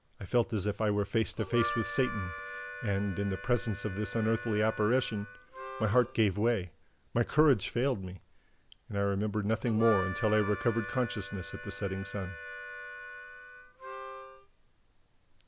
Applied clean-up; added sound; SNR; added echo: none; Harmonica; 11 dB; none.